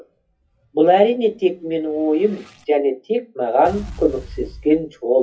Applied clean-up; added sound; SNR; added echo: classical method WPE with log-MMSE.